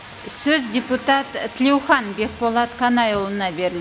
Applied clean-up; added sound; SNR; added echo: none; Fire + Buzz; 18 dB; none.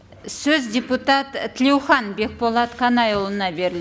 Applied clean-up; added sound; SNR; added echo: none; none; none; none.